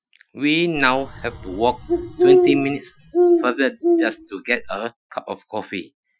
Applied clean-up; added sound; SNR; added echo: classical method Wiener filter.